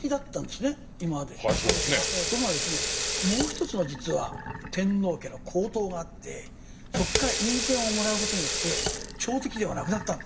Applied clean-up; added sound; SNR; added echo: none; Sink (filling or washing) / Water tap, faucet; 1 dB; reverberation time 0.9 s.